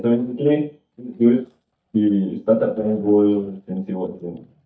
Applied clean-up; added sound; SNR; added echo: neural mask model DeepFilterNet 3.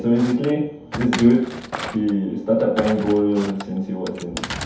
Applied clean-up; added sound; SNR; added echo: none; Thump, thud; 12 dB; reverberation time 0.8 s.